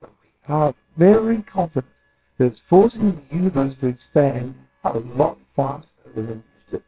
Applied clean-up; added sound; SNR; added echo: neural separator model SepFormer WHAMR!.